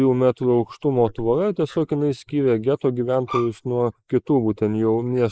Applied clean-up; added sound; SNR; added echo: neural mask model Resemble Enhance denoiser.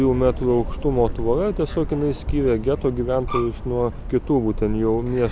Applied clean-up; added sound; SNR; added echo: none; Subway, metro, underground + Bowed string instrument; 13 dB; none.